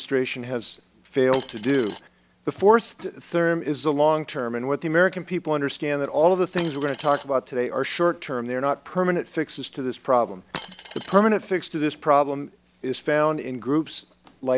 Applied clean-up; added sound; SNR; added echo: none; Coin (dropping); 11 dB; none.